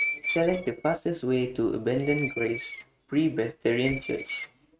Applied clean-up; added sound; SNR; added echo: neural mask model RNNoise.